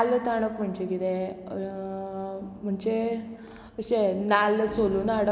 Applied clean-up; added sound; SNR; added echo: none; none; none; none.